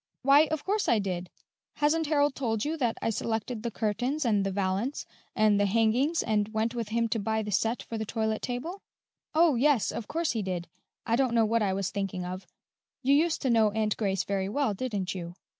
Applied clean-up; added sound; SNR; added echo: none; none; none; none.